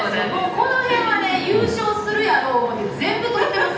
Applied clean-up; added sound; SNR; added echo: none; none; none; reverberation time 0.8 s.